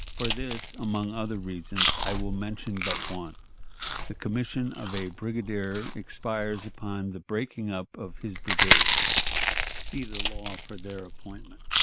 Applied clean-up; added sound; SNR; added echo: none; Chewing, mastication; -3 dB; none.